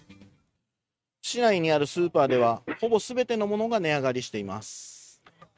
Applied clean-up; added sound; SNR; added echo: neural mask model RNNoise.